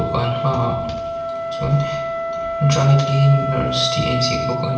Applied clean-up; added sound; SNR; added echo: none; Wind instrument, woodwind instrument; 4 dB; reverberation time 0.7 s.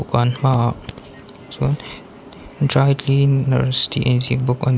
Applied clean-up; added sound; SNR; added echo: none; none; none; none.